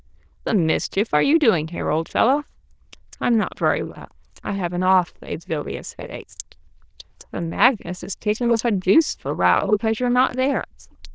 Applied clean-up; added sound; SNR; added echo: neural diffusion model UNIVERSE++.